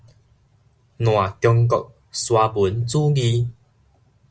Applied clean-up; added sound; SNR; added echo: none; none; none; none.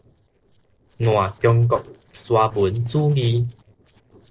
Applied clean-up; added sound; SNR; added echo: neural separator model SepFormer DNS4.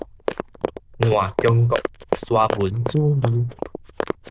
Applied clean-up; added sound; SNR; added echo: neural diffusion model UNIVERSE++.